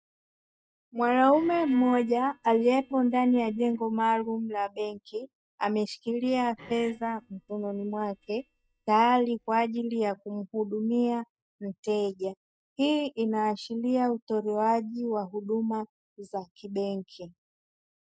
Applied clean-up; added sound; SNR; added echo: neural mask model DeepFilterNet 3.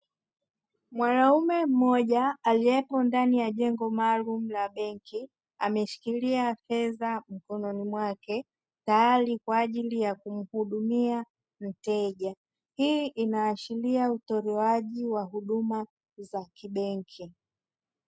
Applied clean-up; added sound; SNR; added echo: none; none; none; none.